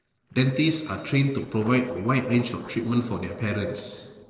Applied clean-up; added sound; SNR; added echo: neural separator model SepFormer DNS4.